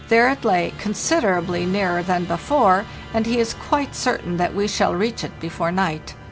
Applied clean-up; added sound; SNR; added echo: none; Musical instrument; 16 dB; none.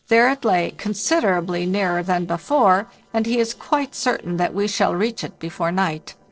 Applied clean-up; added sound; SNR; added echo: neural separator model SepFormer DNS4.